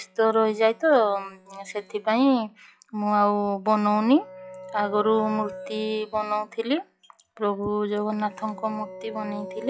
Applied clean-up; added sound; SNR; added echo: classical method log-MMSE.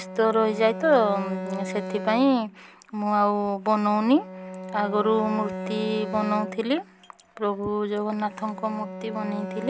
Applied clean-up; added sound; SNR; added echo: none; Bowed string instrument; 11 dB; none.